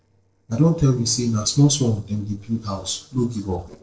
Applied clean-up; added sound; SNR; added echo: neural separator model SepFormer DNS4.